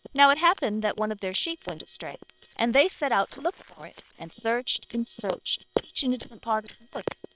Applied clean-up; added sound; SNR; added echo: neural separator model SepFormer WHAM!.